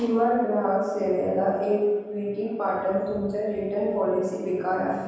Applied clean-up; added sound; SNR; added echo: none; none; none; reverberation time 1.2 s.